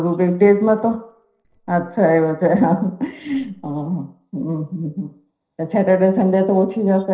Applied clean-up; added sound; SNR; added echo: neural separator model SepFormer DNS4.